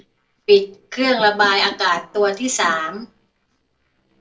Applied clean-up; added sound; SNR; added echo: neural separator model SepFormer DNS4.